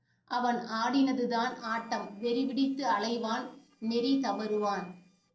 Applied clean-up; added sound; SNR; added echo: neural separator model SepFormer DNS4.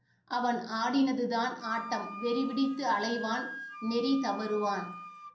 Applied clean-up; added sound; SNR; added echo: none; Wind instrument, woodwind instrument; 13 dB; reverberation time 0.6 s.